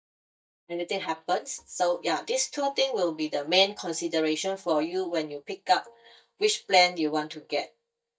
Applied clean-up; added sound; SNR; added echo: neural mask model DeepFilterNet 3.